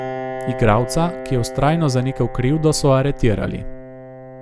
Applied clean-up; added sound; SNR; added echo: none; Piano; 12 dB; none.